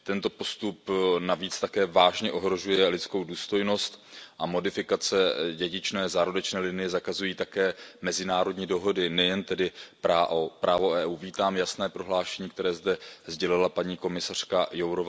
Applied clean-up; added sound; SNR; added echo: none; none; none; none.